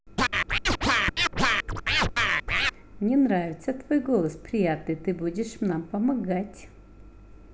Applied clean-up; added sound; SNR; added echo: none; Scratching (performance technique); -4 dB; none.